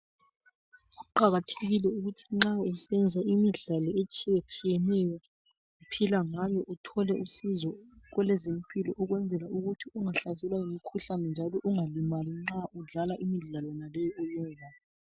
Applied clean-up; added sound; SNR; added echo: none; none; none; none.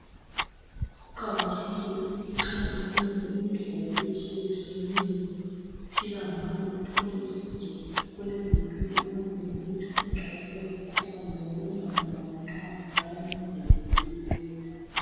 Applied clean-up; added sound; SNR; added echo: none; Tick-tock; -1 dB; reverberation time 2.1 s.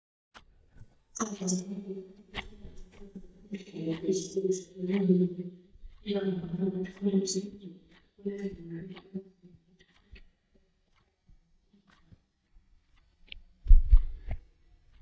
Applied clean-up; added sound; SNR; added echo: neural mask model DeepFilterNet 3.